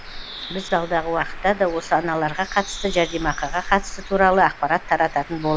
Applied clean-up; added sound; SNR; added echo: none; Bird; 11 dB; none.